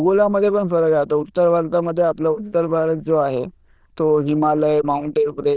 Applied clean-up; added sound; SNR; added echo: neural diffusion model UNIVERSE++.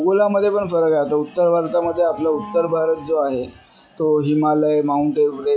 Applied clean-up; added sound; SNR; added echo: classical method log-MMSE.